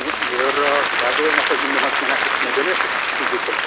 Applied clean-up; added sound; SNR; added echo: none; Applause; -5 dB; none.